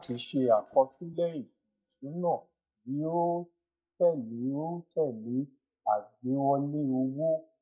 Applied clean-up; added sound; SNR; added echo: neural mask model DeepFilterNet 3.